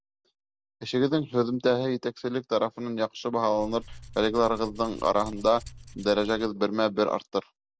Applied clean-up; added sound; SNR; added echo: none; Tools; 16 dB; none.